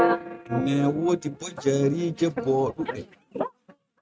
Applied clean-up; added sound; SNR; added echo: neural mask model RNNoise.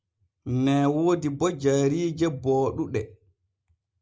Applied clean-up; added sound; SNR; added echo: none; none; none; none.